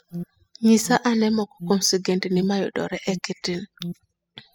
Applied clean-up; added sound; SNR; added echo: classical method spectral subtraction.